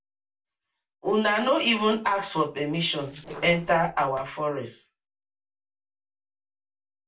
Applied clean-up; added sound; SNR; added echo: neural separator model SepFormer DNS4.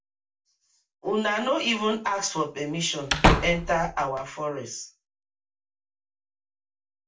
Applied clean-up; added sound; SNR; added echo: none; Slam / Wood; -3 dB; reverberation time 0.2 s.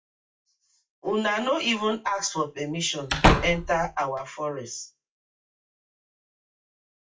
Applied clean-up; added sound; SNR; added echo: classical method WPE with log-MMSE.